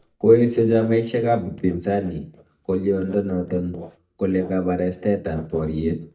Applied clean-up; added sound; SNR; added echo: neural mask model DeepFilterNet 3.